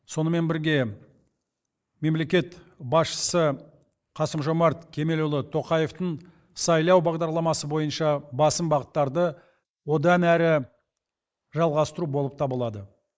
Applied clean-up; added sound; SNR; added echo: neural mask model Resemble Enhance denoiser.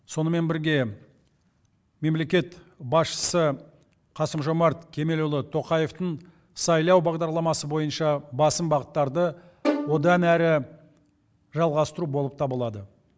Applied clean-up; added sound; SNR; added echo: none; Bowed string instrument; 7 dB; none.